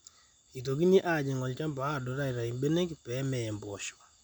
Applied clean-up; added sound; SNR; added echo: none; none; none; none.